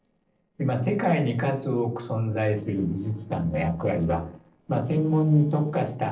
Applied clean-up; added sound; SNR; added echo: neural separator model SepFormer DNS4.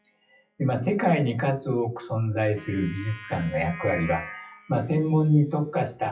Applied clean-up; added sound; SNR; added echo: classical method WPE with log-MMSE.